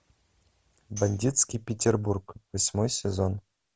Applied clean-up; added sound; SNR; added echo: none; Tambourine; 19 dB; none.